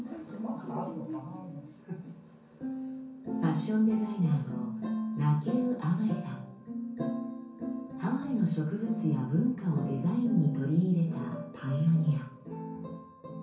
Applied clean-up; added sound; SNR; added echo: none; none; none; reverberation time 0.6 s.